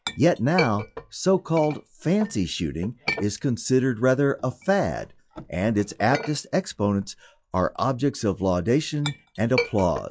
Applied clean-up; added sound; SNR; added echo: classical method log-MMSE.